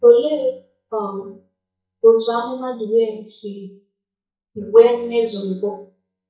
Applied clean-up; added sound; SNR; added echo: neural mask model DeepFilterNet 3.